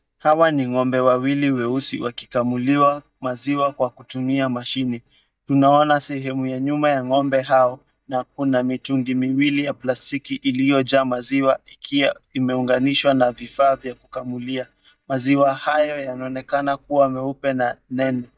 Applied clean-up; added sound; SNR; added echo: neural mask model DeepFilterNet 3.